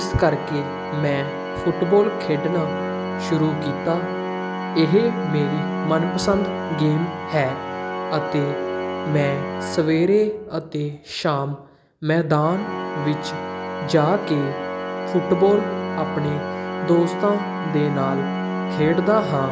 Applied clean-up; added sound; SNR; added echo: none; Organ; 5 dB; none.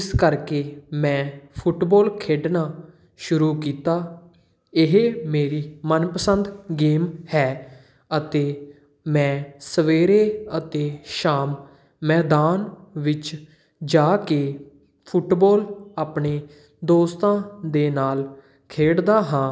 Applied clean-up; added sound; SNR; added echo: none; none; none; none.